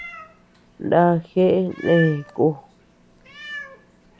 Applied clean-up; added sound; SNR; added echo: none; Meow; 16 dB; none.